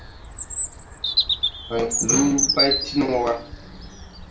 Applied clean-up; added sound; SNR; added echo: none; Bird vocalization, bird call, bird song; 0 dB; reverberation time 0.4 s.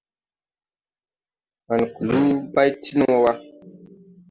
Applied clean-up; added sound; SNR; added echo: none; none; none; none.